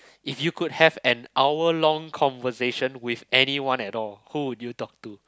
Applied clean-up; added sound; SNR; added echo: none; none; none; none.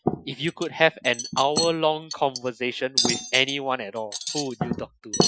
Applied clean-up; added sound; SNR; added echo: classical method Wiener filter.